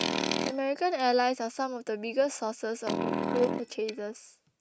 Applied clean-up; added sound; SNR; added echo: neural mask model RNNoise.